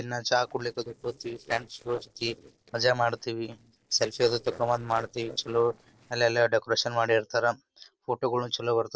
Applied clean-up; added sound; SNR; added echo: neural separator model SepFormer DNS4.